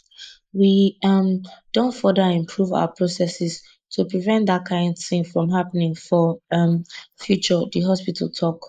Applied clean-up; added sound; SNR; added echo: neural mask model Resemble Enhance denoiser.